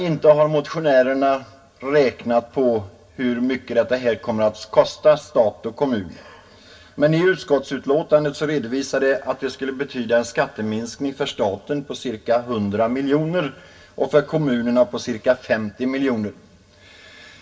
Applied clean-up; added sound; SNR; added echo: none; none; none; reverberation time 0.1 s.